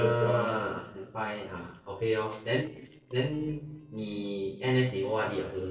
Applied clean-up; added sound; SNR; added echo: neural separator model SepFormer DNS4.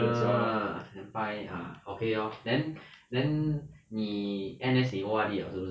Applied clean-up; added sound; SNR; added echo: none; none; none; none.